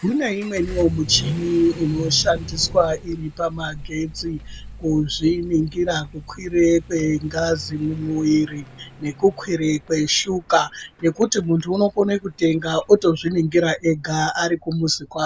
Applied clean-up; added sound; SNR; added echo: none; Accelerating, revving, vroom / Vehicle; 15 dB; none.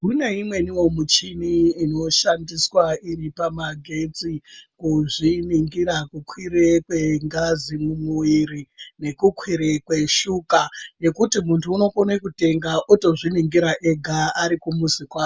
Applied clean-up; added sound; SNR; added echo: none; none; none; none.